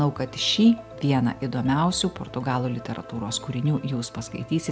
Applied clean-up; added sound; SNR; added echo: none; none; none; none.